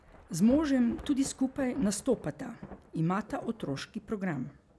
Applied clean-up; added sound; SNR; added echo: none; Thunder / Rain; 18 dB; none.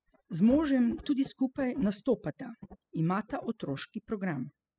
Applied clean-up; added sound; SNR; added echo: classical method spectral subtraction.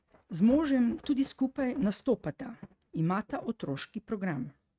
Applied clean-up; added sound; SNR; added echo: neural mask model RNNoise.